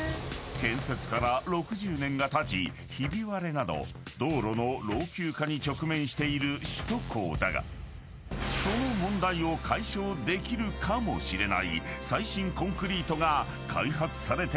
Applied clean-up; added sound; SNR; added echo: none; none; none; none.